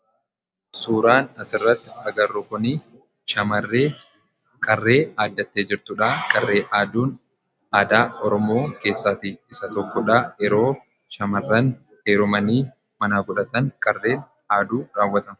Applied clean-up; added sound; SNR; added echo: none; none; none; none.